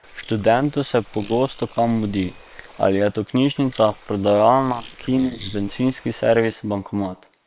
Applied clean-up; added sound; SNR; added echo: neural separator model SepFormer WHAM!.